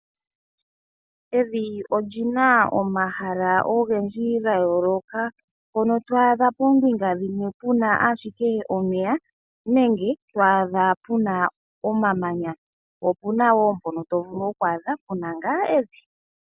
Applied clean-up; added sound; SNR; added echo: none; none; none; none.